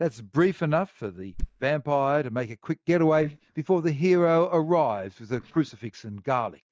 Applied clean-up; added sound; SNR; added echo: neural mask model DeepFilterNet 3.